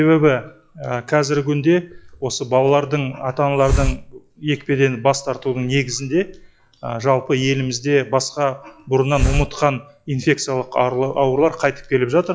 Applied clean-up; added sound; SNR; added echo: classical method log-MMSE.